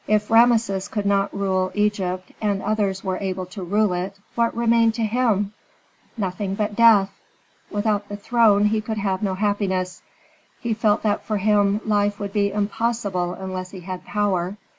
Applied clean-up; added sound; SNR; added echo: none; none; none; none.